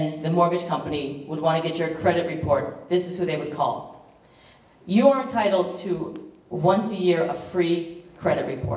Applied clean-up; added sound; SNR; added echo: none; none; none; none.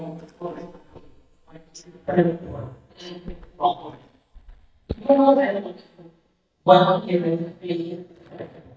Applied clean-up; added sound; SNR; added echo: neural mask model DeepFilterNet 3.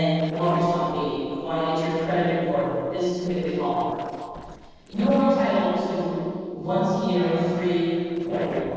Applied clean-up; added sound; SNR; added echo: neural separator model SepFormer DNS4.